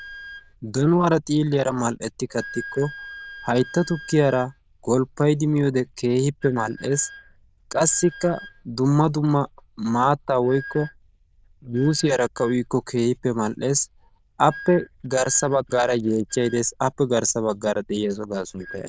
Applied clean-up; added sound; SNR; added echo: neural diffusion model UNIVERSE++.